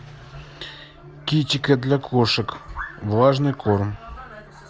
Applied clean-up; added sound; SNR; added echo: none; none; none; none.